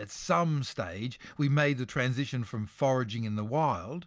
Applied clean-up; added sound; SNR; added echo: none; none; none; none.